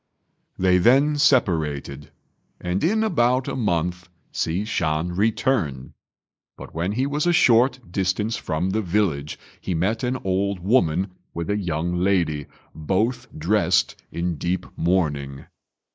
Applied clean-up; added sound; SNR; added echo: neural mask model Resemble Enhance denoiser.